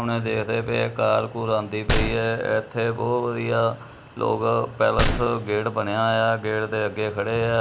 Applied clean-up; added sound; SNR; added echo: none; Gunshot, gunfire; 7 dB; none.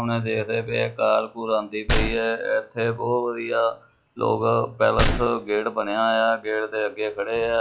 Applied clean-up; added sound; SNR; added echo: classical method log-MMSE.